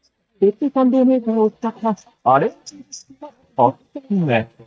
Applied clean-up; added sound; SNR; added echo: neural mask model DeepFilterNet 3.